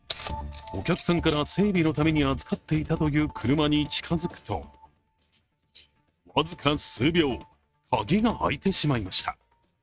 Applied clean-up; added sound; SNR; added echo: neural mask model RNNoise.